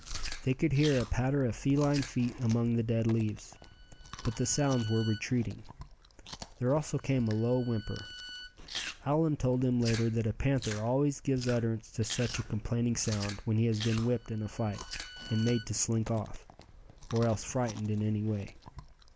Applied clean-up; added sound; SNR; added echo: none; Bowed string instrument + Chewing, mastication; 15 dB; none.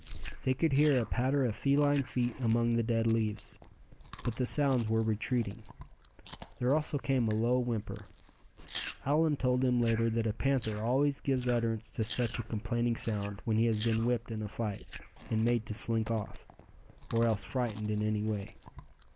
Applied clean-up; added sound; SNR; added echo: neural mask model Resemble Enhance denoiser.